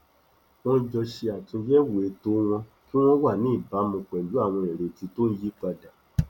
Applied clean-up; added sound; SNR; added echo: none; none; none; none.